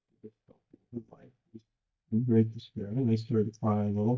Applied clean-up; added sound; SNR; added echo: neural mask model DeepFilterNet 3.